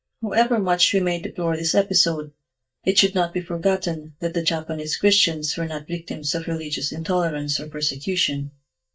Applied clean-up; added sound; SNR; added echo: neural mask model DeepFilterNet 3.